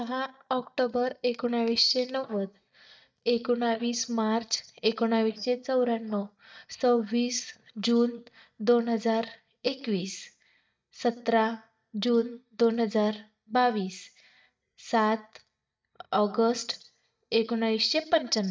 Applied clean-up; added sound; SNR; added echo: neural mask model DeepFilterNet 3.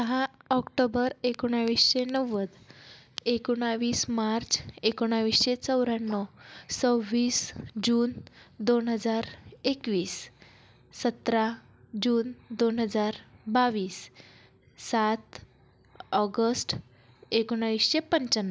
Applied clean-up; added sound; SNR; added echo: none; none; none; none.